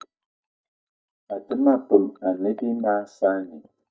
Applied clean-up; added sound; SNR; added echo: neural mask model DeepFilterNet 3.